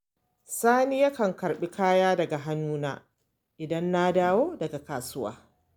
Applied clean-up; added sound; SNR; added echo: none; none; none; none.